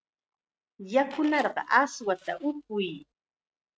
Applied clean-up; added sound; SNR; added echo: neural mask model RNNoise.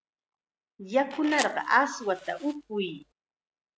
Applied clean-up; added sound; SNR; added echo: none; Fire; 12 dB; none.